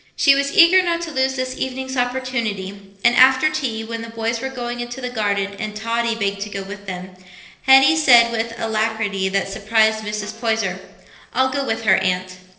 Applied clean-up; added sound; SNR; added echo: neural separator model SepFormer DNS4.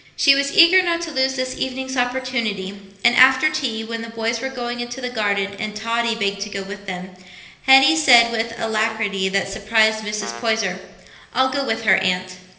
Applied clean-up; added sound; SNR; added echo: none; Brass instrument; 17 dB; reverberation time 1.4 s.